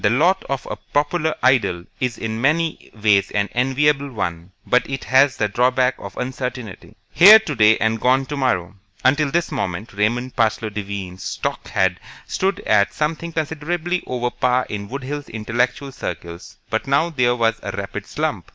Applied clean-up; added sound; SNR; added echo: none; none; none; none.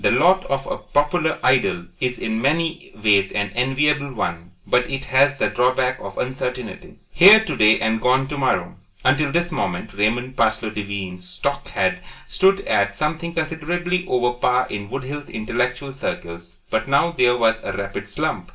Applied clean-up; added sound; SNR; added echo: none; none; none; reverberation time 0.2 s.